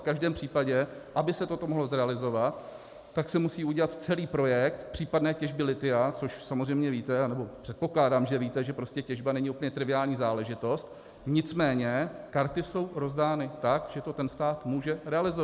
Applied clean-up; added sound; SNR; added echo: none; none; none; none.